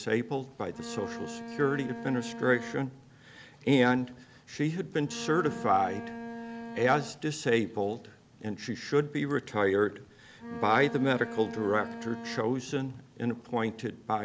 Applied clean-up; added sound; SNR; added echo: none; Bowed string instrument; 11 dB; none.